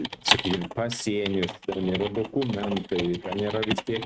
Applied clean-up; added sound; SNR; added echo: neural mask model RNNoise.